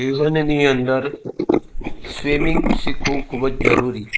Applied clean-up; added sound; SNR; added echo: neural mask model Resemble Enhance denoiser.